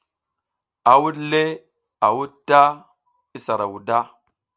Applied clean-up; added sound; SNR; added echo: none; none; none; none.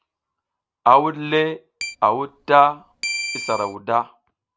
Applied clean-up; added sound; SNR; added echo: none; Keyboard (musical); 10 dB; none.